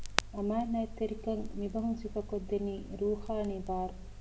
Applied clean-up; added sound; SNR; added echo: none; Crackle; 6 dB; reverberation time 0.8 s.